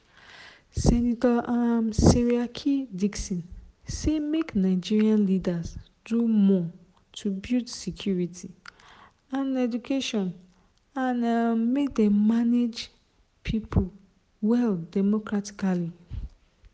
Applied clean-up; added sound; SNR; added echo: none; none; none; none.